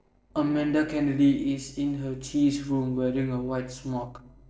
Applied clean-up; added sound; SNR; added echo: neural separator model SepFormer DNS4.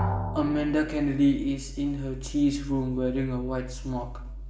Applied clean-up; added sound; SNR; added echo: none; Drum; 10 dB; reverberation time 0.7 s.